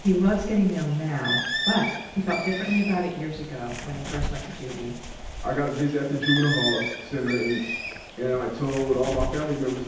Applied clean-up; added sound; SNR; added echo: none; Bird; 6 dB; reverberation time 0.9 s.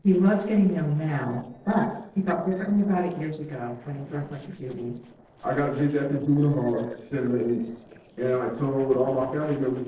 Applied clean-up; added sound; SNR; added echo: neural separator model SepFormer DNS4.